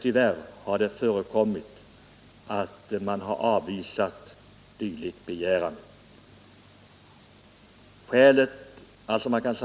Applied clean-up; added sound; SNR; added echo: none; none; none; none.